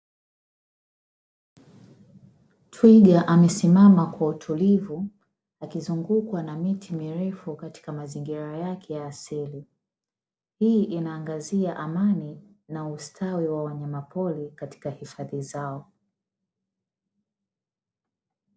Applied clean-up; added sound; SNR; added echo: none; none; none; none.